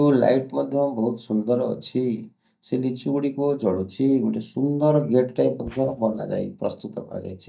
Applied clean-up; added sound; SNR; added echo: neural mask model DeepFilterNet 3.